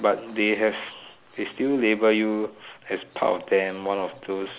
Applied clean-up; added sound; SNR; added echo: none; none; none; none.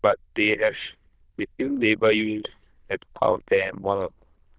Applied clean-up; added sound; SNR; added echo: neural diffusion model UNIVERSE++.